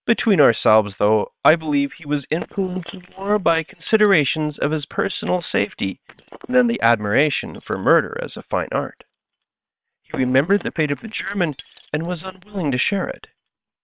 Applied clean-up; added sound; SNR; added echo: neural separator model SepFormer WHAM!.